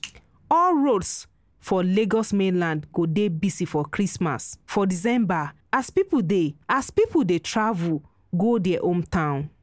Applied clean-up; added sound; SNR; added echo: none; none; none; none.